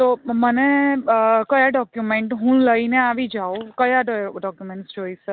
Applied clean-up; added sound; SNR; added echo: none; none; none; none.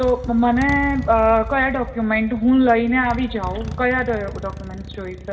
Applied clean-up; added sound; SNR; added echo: none; Motorcycle; 11 dB; reverberation time 2.2 s.